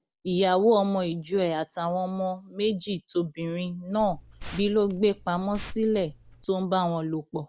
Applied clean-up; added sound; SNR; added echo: none; Liquid; 14 dB; none.